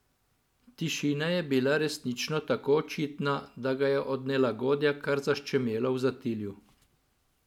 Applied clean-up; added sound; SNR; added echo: none; none; none; none.